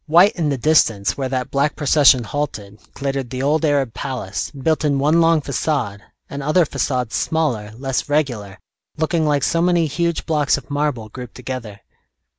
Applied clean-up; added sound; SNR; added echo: none; none; none; none.